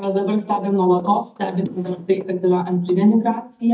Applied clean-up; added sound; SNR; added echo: neural mask model DeepFilterNet 3.